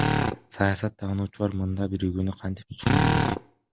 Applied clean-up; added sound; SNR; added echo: none; Drill; -1 dB; none.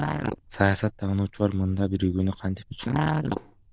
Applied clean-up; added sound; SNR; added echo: neural diffusion model UNIVERSE++.